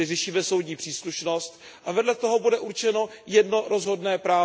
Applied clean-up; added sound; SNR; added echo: none; none; none; none.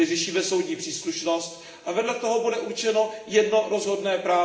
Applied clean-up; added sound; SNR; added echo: none; none; none; reverberation time 1.2 s.